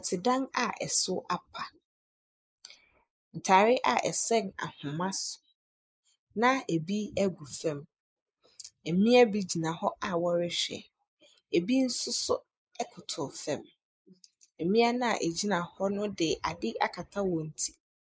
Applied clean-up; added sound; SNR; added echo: neural mask model Resemble Enhance denoiser.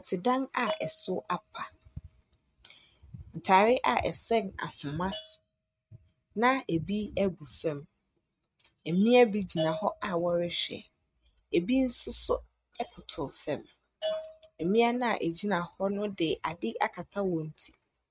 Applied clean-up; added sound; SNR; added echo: neural mask model RNNoise.